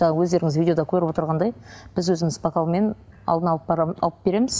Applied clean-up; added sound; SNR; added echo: none; none; none; none.